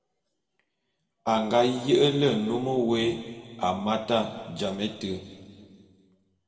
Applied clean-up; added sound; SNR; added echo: none; Brass instrument; 17 dB; reverberation time 2.0 s.